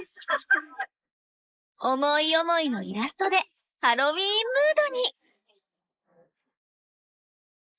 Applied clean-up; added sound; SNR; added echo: neural mask model Resemble Enhance denoiser.